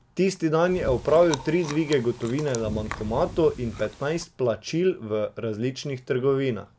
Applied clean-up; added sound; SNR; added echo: none; Chewing, mastication; 12 dB; none.